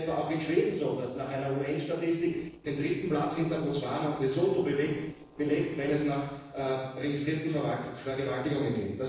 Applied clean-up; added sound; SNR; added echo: neural separator model SepFormer DNS4.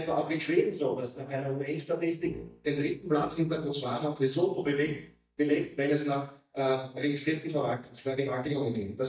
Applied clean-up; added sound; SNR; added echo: neural mask model DeepFilterNet 3.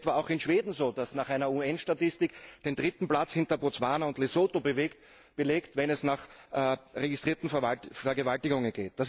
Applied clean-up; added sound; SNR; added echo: none; none; none; none.